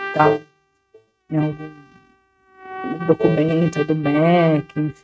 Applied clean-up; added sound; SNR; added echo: neural mask model RNNoise.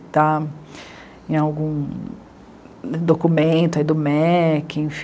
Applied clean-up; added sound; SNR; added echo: none; none; none; none.